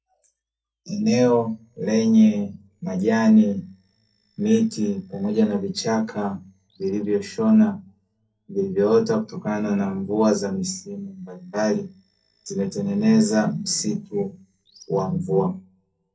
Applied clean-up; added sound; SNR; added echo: neural separator model SepFormer DNS4.